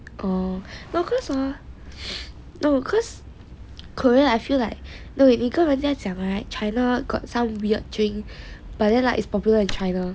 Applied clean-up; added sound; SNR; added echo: none; Tearing / Wood; 20 dB; none.